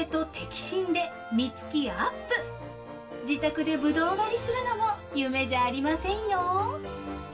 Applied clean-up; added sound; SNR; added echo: none; none; none; reverberation time 0.2 s.